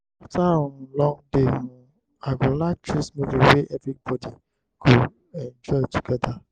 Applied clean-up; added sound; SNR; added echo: none; none; none; none.